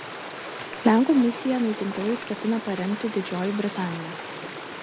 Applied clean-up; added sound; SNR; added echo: none; Stream; 10 dB; none.